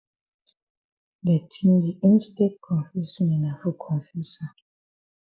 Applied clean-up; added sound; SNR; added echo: neural mask model Resemble Enhance denoiser.